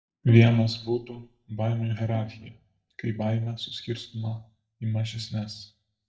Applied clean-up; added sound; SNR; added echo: neural mask model DeepFilterNet 3.